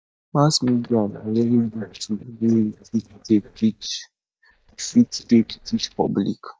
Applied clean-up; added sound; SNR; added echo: neural mask model DeepFilterNet 3.